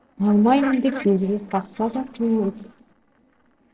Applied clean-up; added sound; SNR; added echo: neural separator model SepFormer DNS4.